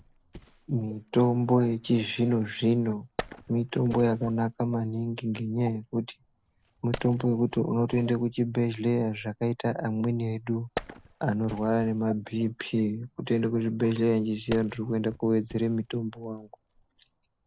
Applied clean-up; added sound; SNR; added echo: none; Wood; 19 dB; none.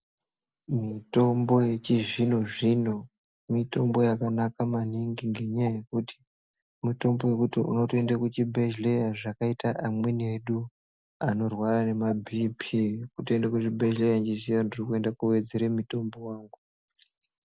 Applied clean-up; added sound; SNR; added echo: none; none; none; none.